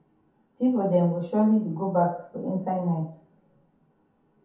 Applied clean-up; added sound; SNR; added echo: none; none; none; reverberation time 0.5 s.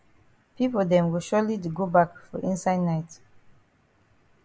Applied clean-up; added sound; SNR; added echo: none; none; none; none.